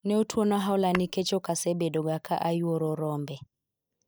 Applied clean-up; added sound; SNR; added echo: neural mask model DeepFilterNet 3.